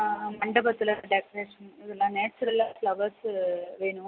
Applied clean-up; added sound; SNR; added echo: none; none; none; none.